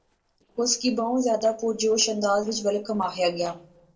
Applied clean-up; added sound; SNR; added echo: neural separator model SepFormer DNS4.